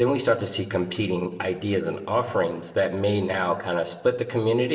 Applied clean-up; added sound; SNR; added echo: neural separator model SepFormer DNS4.